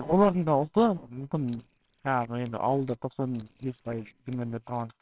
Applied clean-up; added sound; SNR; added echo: neural separator model SepFormer WHAMR!.